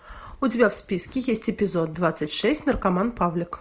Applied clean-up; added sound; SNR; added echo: none; none; none; none.